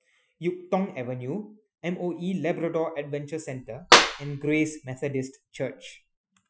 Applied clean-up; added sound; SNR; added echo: classical method Wiener filter.